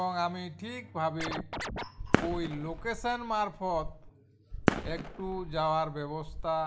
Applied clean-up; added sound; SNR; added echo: none; Fireworks + Scratching (performance technique); 1 dB; none.